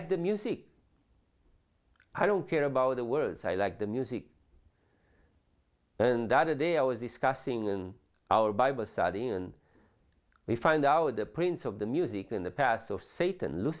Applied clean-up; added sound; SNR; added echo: none; none; none; none.